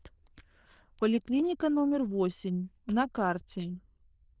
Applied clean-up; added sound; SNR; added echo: neural diffusion model UNIVERSE++.